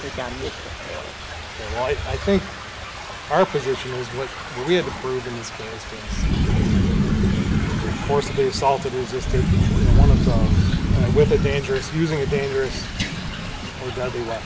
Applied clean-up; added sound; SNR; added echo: none; Thunder / Rain; -3 dB; none.